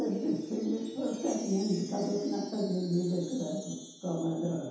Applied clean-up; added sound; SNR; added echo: none; Wind chime; 18 dB; reverberation time 0.8 s.